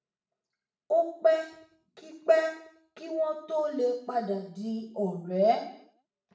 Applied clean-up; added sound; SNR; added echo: none; none; none; reverberation time 0.6 s.